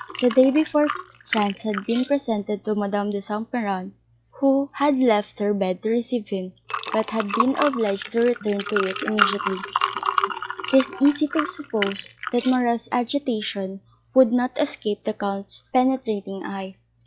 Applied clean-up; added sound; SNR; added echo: classical method log-MMSE.